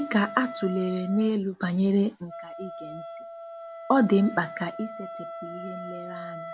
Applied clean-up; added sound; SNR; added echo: none; Wind instrument, woodwind instrument; 12 dB; none.